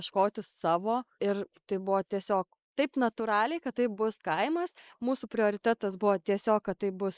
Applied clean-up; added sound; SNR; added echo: neural mask model Resemble Enhance denoiser.